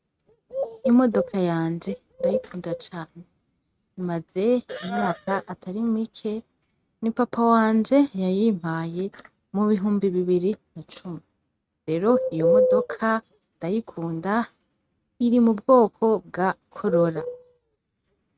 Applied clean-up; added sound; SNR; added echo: neural mask model RNNoise.